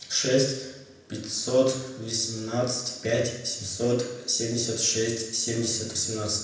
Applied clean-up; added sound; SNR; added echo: none; none; none; reverberation time 0.9 s.